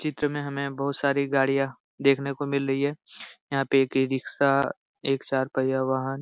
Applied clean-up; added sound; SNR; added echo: none; none; none; none.